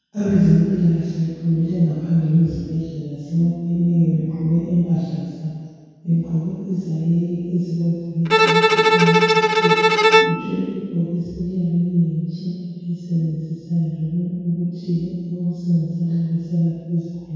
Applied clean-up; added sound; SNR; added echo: none; Bowed string instrument; -3 dB; reverberation time 2.0 s.